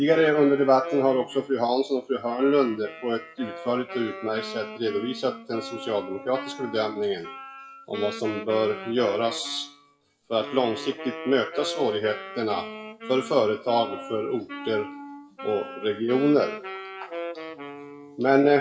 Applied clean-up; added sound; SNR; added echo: classical method WPE with log-MMSE.